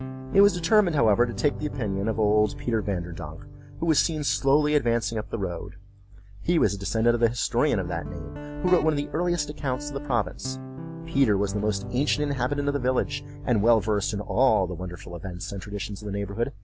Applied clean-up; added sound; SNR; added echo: none; Guitar; 12 dB; none.